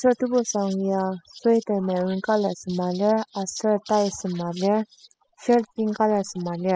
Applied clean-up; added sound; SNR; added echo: classical method spectral subtraction.